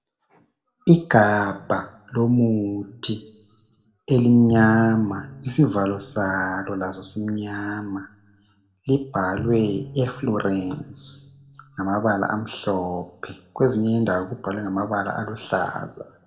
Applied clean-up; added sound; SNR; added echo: none; Bowed string instrument; 15 dB; reverberation time 1.0 s.